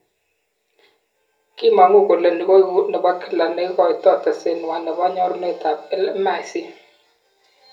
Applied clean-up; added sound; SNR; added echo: none; none; none; reverberation time 0.3 s.